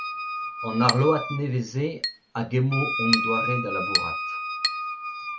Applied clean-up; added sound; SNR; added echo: none; Wind instrument, woodwind instrument + Chink, clink; 2 dB; none.